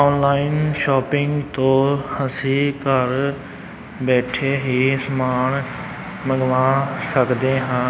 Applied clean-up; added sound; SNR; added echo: none; none; none; none.